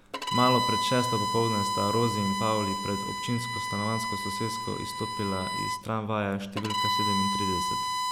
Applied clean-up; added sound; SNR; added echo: none; Bowed string instrument; 0 dB; none.